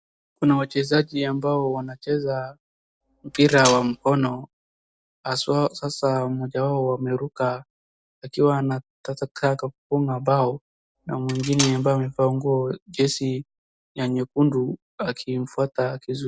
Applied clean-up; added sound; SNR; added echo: none; Cutlery, silverware; 8 dB; none.